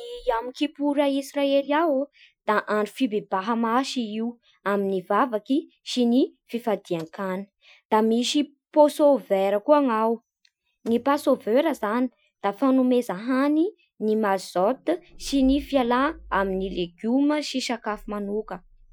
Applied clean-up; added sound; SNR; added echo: classical method Wiener filter.